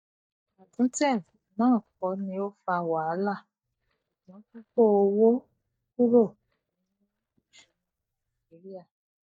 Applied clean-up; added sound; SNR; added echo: neural mask model DeepFilterNet 3.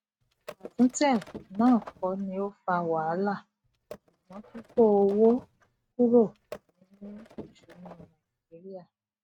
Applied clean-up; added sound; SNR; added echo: neural mask model RNNoise.